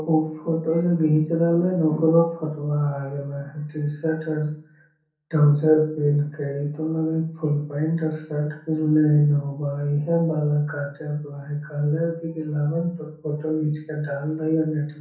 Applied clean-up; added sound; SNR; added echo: none; none; none; reverberation time 0.6 s.